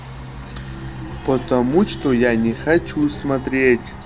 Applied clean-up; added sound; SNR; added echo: none; Plucked string instrument; 14 dB; none.